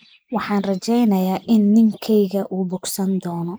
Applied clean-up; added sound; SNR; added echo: neural mask model Resemble Enhance denoiser.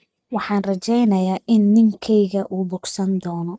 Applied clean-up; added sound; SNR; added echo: neural mask model DeepFilterNet 3.